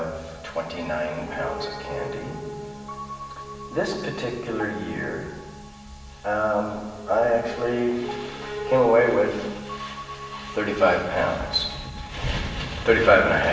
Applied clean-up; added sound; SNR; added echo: none; Piano; 13 dB; reverberation time 1.1 s.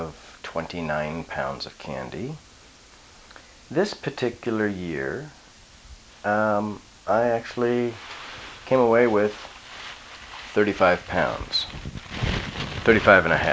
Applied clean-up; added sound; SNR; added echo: none; none; none; none.